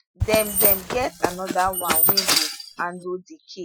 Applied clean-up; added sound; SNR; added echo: classical method Wiener filter.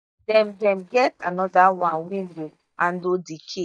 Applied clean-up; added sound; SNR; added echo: neural mask model DeepFilterNet 3.